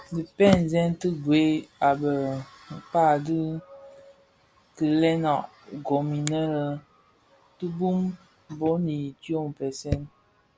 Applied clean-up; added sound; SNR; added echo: none; Finger snapping; 19 dB; none.